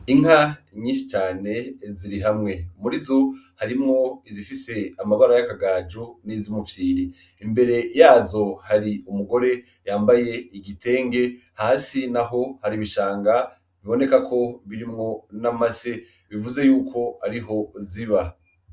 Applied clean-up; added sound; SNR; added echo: none; none; none; none.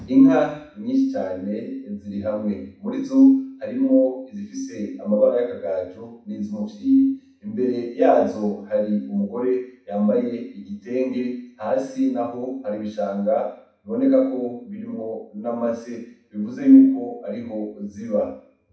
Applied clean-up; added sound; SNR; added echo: none; none; none; reverberation time 0.6 s.